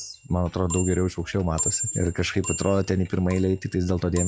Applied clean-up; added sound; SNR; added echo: classical method log-MMSE.